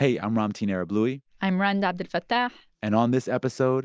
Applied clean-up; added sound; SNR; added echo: none; none; none; none.